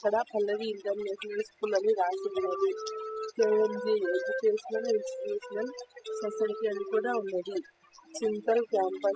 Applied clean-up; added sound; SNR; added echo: classical method spectral subtraction.